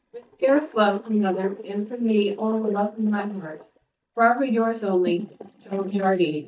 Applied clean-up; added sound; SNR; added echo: neural mask model DeepFilterNet 3.